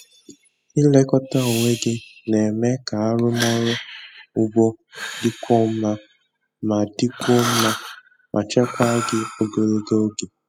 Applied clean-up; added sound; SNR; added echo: classical method spectral subtraction.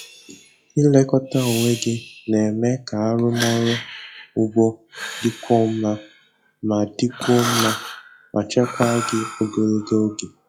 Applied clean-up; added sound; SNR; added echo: classical method log-MMSE.